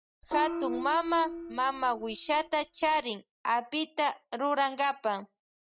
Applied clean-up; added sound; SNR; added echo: neural mask model RNNoise.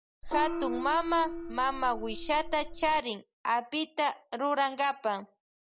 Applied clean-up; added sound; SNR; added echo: none; Gong; 5 dB; none.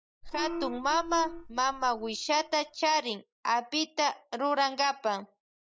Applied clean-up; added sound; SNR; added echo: neural mask model DeepFilterNet 3.